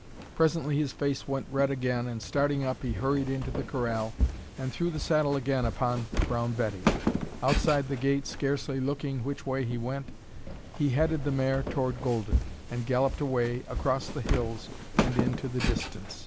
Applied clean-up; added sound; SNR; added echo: none; Walk, footsteps; 4 dB; none.